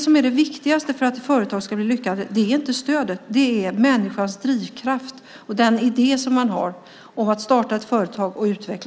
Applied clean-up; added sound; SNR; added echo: none; none; none; none.